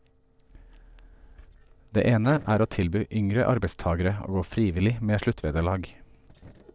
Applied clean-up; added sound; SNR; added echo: neural separator model SepFormer DNS4.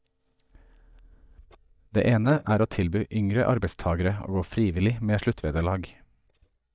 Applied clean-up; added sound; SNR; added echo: neural mask model DeepFilterNet 3.